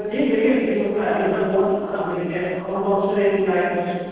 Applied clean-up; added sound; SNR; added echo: neural separator model SepFormer DNS4.